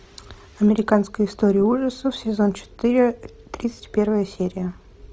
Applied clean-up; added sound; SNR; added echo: none; none; none; none.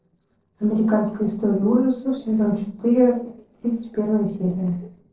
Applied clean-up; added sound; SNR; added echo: neural separator model SepFormer DNS4.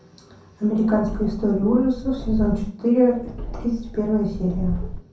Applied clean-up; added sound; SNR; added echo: none; Subway, metro, underground; 9 dB; reverberation time 0.6 s.